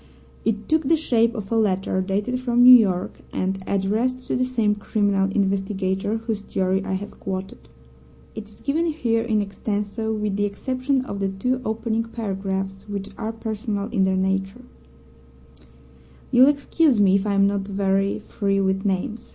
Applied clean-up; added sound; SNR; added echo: none; none; none; none.